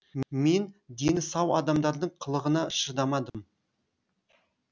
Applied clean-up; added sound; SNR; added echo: none; none; none; none.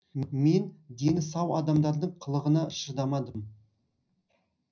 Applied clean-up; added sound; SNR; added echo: none; none; none; reverberation time 0.4 s.